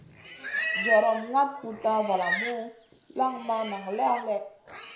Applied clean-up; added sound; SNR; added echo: none; Livestock, farm animals, working animals; 6 dB; reverberation time 0.5 s.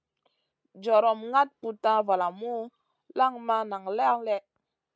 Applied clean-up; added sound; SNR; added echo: none; none; none; none.